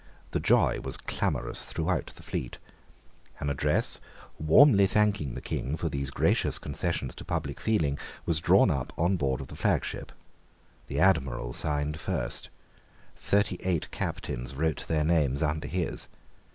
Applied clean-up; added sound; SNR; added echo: none; none; none; none.